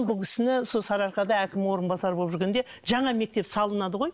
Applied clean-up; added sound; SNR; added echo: neural mask model Resemble Enhance denoiser.